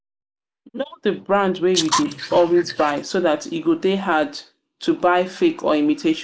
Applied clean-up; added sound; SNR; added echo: neural mask model Resemble Enhance denoiser.